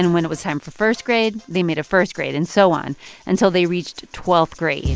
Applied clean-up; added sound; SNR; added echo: none; none; none; none.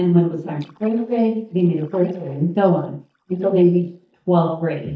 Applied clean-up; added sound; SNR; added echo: neural mask model DeepFilterNet 3.